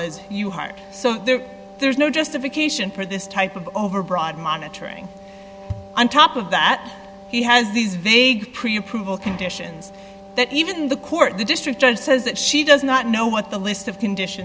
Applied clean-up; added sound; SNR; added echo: none; Wind instrument, woodwind instrument; 19 dB; none.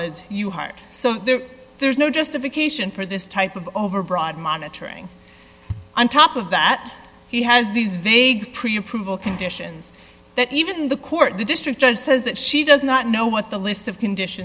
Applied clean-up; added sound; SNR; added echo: none; none; none; none.